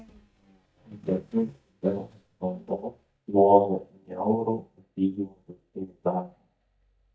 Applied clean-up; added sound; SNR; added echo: neural mask model DeepFilterNet 3.